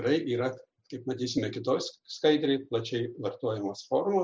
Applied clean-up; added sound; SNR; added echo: none; none; none; none.